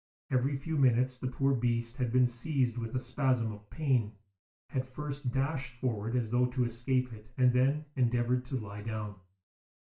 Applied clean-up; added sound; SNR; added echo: none; none; none; reverberation time 0.3 s.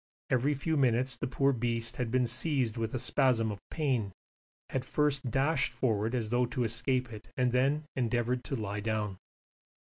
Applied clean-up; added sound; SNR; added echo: none; none; none; none.